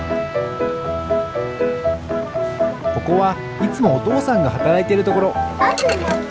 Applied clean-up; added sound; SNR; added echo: none; none; none; none.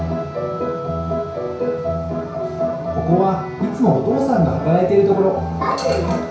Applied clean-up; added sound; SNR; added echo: none; none; none; reverberation time 0.6 s.